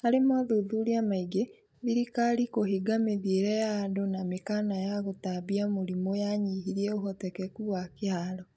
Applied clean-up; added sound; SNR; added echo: none; none; none; none.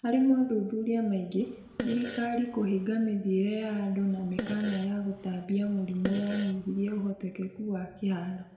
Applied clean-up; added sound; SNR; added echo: none; Fart; 11 dB; reverberation time 0.9 s.